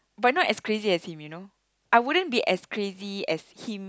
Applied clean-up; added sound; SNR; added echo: none; none; none; none.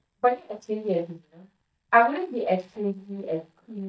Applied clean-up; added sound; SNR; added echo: neural mask model DeepFilterNet 3.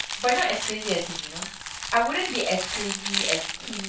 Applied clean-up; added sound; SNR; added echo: none; Crumpling, crinkling; 3 dB; reverberation time 0.3 s.